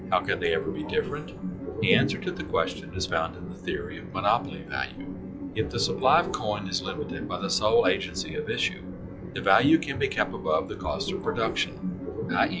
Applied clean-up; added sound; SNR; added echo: classical method log-MMSE.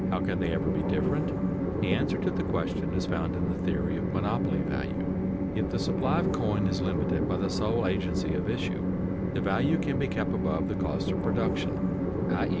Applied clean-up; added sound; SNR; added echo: none; Train; -4 dB; none.